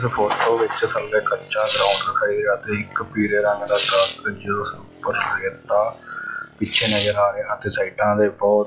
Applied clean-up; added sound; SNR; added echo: classical method log-MMSE.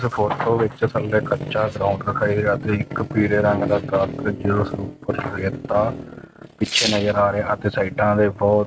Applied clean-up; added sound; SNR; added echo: neural mask model RNNoise.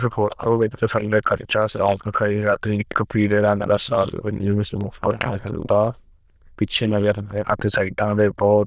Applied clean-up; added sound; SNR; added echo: neural diffusion model UNIVERSE++.